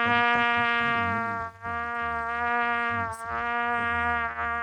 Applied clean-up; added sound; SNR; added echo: neural mask model RNNoise.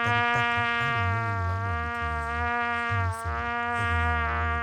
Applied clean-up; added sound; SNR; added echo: none; Trumpet; -4 dB; none.